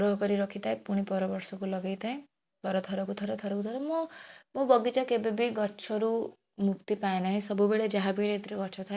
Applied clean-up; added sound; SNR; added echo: none; none; none; none.